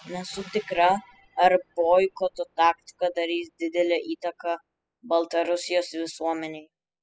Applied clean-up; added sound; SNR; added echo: classical method spectral subtraction.